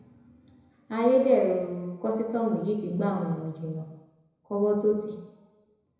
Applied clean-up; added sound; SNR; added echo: none; none; none; reverberation time 1.0 s.